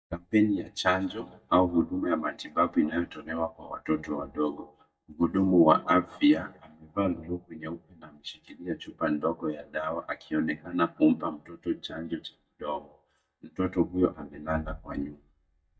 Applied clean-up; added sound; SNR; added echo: neural mask model DeepFilterNet 3.